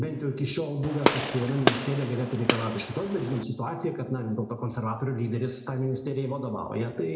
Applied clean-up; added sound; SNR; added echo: none; Gunshot, gunfire; 0 dB; reverberation time 0.6 s.